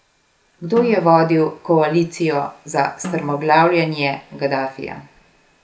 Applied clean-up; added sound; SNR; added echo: none; Drum; 17 dB; none.